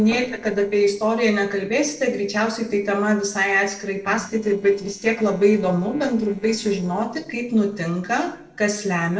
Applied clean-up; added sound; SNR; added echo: neural separator model SepFormer DNS4.